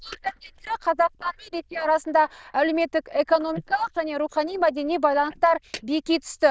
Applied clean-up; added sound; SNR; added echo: neural diffusion model UNIVERSE++.